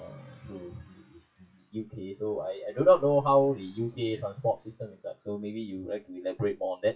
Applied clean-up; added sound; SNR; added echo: classical method WPE with log-MMSE.